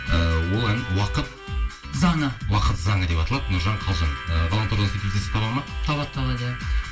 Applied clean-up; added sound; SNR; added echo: none; Harmonica; 14 dB; reverberation time 0.2 s.